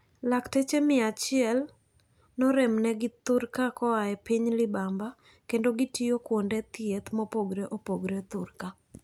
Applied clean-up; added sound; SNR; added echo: none; none; none; none.